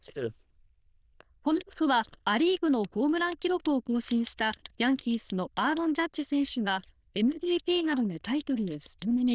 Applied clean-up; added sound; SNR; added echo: neural diffusion model UNIVERSE++.